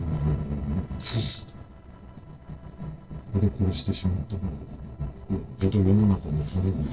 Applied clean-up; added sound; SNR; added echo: neural separator model SepFormer DNS4.